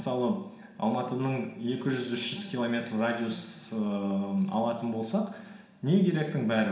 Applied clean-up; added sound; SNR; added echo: none; none; none; reverberation time 1.2 s.